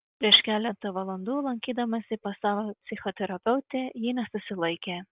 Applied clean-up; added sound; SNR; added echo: none; none; none; none.